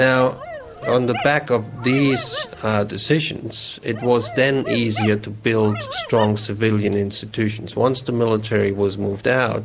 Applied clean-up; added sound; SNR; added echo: none; Dog; 12 dB; none.